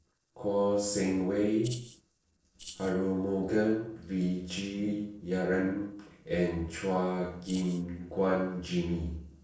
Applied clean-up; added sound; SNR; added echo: neural separator model SepFormer DNS4.